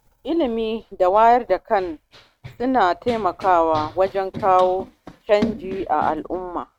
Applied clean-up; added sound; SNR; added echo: neural mask model RNNoise.